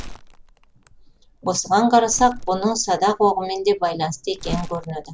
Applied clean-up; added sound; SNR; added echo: none; Crumpling, crinkling; 16 dB; none.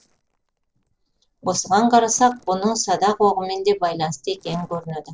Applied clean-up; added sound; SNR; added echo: neural separator model SepFormer DNS4.